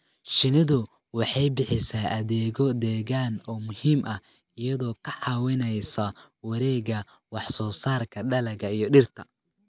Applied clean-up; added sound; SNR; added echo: none; none; none; none.